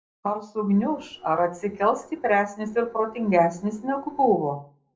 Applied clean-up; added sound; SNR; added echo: neural separator model SepFormer DNS4.